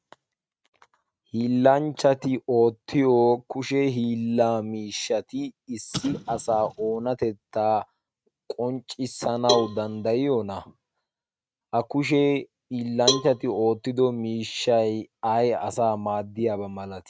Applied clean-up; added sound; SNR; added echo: neural mask model RNNoise.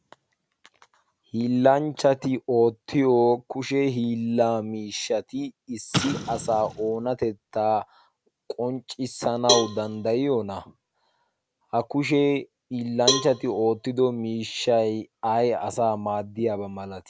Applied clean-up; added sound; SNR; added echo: none; Cowbell + Explosion; 6 dB; none.